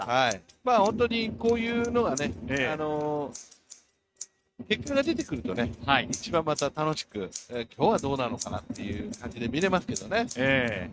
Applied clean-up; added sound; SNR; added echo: neural mask model RNNoise.